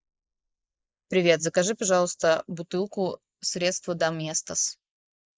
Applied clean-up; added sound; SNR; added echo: neural mask model Resemble Enhance denoiser.